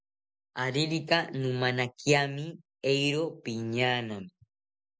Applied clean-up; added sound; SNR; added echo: none; none; none; none.